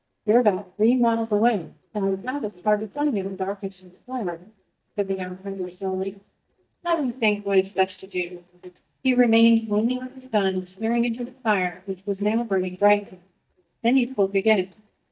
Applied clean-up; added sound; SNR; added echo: neural mask model DeepFilterNet 3.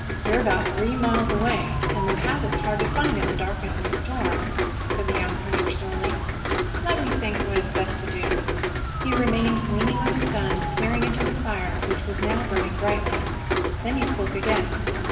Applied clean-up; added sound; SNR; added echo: none; Rain; -3 dB; reverberation time 1.9 s.